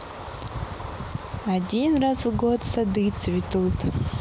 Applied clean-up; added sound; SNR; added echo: none; none; none; none.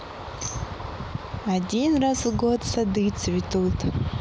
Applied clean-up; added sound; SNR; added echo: none; Tambourine; 18 dB; none.